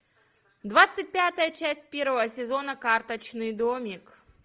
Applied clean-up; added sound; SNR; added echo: none; none; none; none.